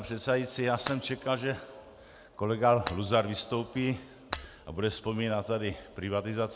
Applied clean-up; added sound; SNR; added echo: none; Shatter; 15 dB; none.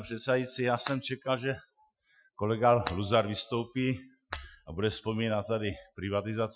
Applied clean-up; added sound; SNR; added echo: classical method Wiener filter.